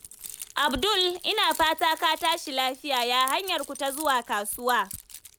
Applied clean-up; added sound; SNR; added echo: none; Keys jangling; 16 dB; none.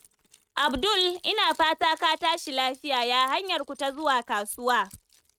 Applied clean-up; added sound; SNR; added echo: neural mask model RNNoise.